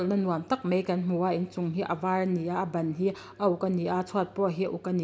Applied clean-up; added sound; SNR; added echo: none; none; none; none.